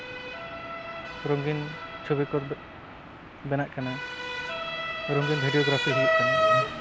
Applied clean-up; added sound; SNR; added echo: none; Motor vehicle (road) / Siren; -2 dB; none.